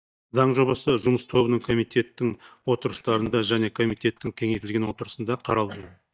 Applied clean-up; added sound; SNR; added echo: neural mask model DeepFilterNet 3.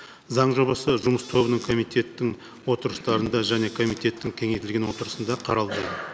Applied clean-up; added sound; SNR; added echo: none; Squeak / Cupboard open or close; 19 dB; none.